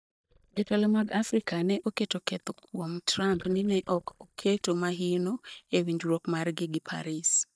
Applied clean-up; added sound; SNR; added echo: neural mask model DeepFilterNet 3.